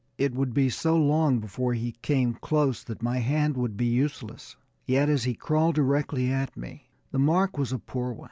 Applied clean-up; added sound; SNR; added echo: none; none; none; none.